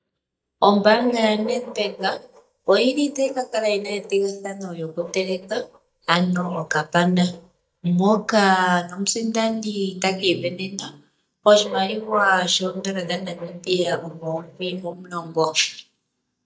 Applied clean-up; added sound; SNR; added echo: neural mask model DeepFilterNet 3.